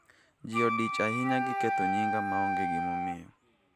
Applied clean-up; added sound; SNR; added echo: none; Wind instrument, woodwind instrument; -3 dB; none.